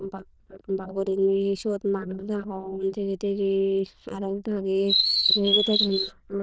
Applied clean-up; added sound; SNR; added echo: neural diffusion model UNIVERSE++.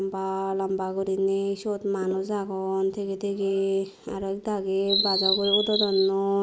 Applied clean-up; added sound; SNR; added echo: neural mask model Resemble Enhance denoiser.